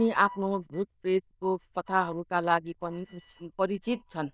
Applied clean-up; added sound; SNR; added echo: neural diffusion model UNIVERSE++.